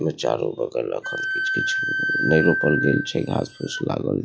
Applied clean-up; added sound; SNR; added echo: classical method log-MMSE.